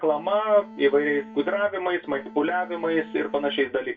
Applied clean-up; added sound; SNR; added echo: none; Bowed string instrument; 18 dB; reverberation time 0.2 s.